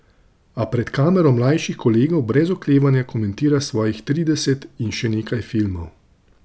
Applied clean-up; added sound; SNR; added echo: none; none; none; none.